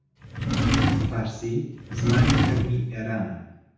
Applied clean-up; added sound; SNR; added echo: none; Drawer open or close; -3 dB; reverberation time 0.8 s.